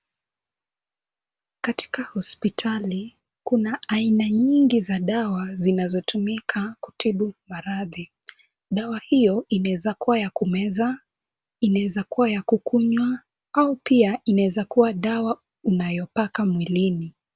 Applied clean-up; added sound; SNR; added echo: none; none; none; none.